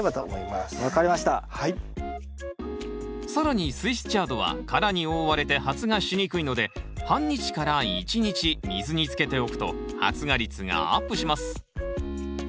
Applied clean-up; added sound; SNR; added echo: none; none; none; none.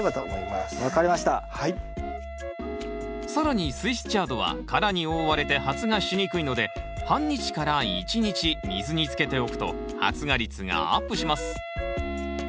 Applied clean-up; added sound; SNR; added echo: none; Wind instrument, woodwind instrument; 13 dB; none.